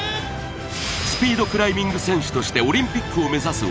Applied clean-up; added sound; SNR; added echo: none; none; none; none.